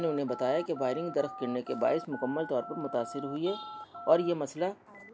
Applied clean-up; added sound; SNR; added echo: none; Telephone; 13 dB; none.